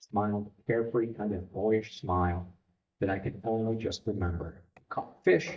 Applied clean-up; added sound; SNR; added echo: neural mask model DeepFilterNet 3.